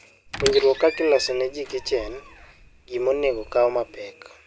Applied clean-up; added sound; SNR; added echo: none; Squeak; 12 dB; none.